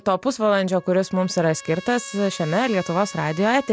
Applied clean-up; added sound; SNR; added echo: none; Trumpet; 19 dB; none.